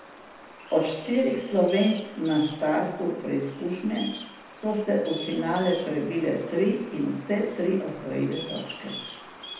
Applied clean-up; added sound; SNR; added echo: none; Bird vocalization, bird call, bird song; 15 dB; reverberation time 0.8 s.